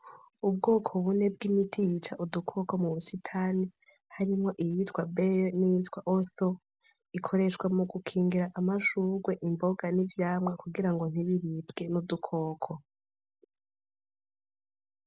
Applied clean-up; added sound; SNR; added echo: none; none; none; none.